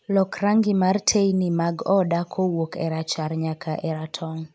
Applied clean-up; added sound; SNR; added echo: none; none; none; none.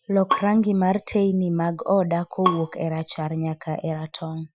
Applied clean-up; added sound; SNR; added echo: classical method Wiener filter.